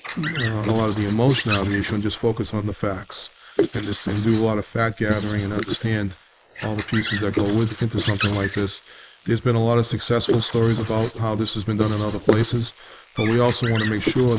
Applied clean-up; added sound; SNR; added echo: neural mask model Resemble Enhance denoiser.